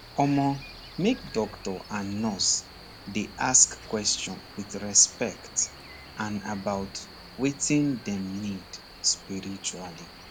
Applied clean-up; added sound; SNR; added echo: none; Cricket; 17 dB; none.